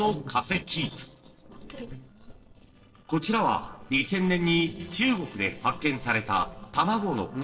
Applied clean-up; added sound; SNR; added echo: neural separator model SepFormer DNS4.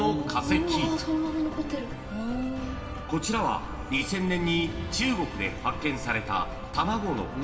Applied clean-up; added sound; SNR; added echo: none; Breathing; 15 dB; reverberation time 2.2 s.